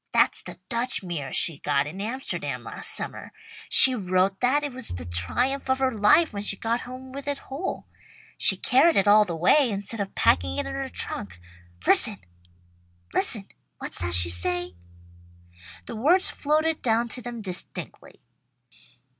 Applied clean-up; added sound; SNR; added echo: none; Bowed string instrument; 13 dB; none.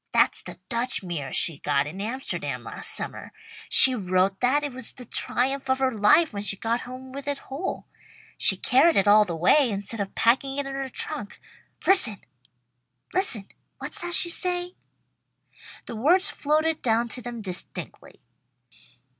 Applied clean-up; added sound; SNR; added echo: none; none; none; none.